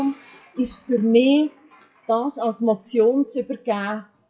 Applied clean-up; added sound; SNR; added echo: classical method WPE with log-MMSE.